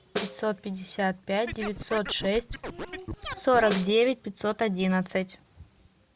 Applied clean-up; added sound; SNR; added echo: none; Scratching (performance technique) + Snare drum; 10 dB; none.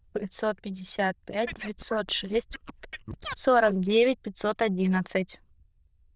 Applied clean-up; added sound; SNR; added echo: neural diffusion model UNIVERSE++.